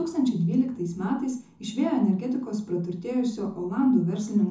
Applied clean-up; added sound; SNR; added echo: none; none; none; reverberation time 0.5 s.